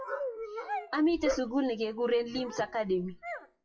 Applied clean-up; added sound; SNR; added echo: classical method WPE with log-MMSE.